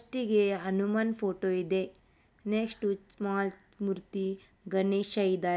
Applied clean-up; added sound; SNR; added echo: none; none; none; none.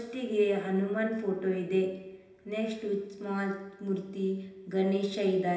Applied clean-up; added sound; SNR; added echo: none; none; none; reverberation time 0.9 s.